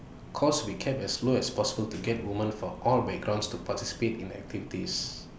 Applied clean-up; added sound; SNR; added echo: none; none; none; none.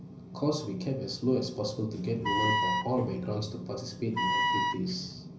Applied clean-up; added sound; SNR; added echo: none; Wind instrument, woodwind instrument; -1 dB; reverberation time 0.5 s.